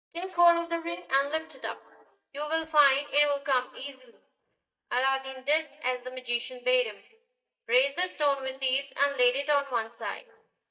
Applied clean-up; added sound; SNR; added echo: neural mask model DeepFilterNet 3.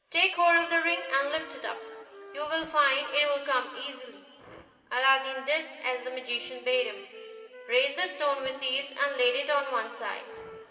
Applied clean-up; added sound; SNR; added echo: none; Wind instrument, woodwind instrument; 18 dB; reverberation time 2.7 s.